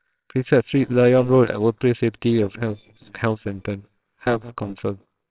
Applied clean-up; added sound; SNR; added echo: neural separator model SepFormer WHAMR!.